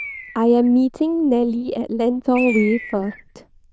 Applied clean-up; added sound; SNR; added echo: neural diffusion model UNIVERSE++.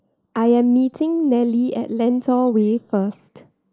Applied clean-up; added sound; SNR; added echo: neural mask model Resemble Enhance denoiser.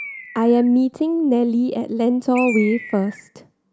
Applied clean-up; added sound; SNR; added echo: none; Bird; 16 dB; none.